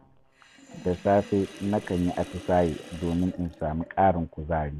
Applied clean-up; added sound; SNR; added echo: none; Sink (filling or washing); 19 dB; none.